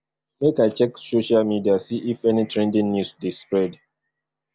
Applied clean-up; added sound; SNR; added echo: none; none; none; none.